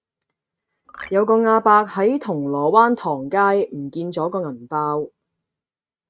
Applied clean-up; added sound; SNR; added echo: neural mask model RNNoise.